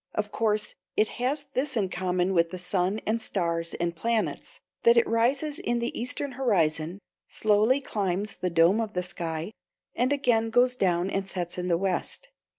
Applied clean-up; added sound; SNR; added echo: none; none; none; none.